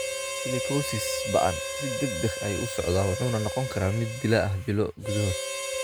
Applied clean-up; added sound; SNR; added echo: none; Harmonica; 5 dB; none.